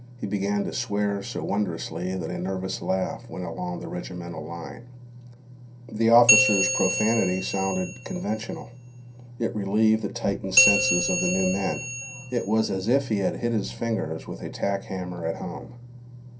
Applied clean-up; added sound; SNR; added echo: none; Bell; 0 dB; reverberation time 0.3 s.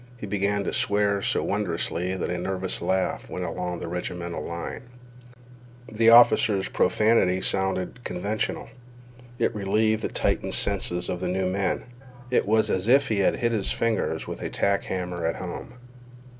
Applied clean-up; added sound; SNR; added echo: none; none; none; none.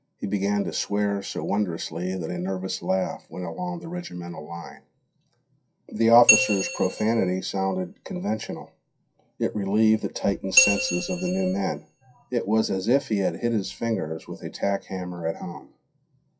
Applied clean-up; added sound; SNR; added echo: classical method WPE with log-MMSE.